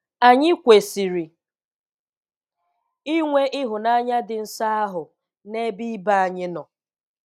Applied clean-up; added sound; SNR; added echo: none; none; none; none.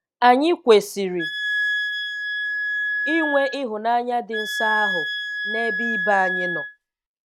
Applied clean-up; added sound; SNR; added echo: none; Wind instrument, woodwind instrument; 2 dB; none.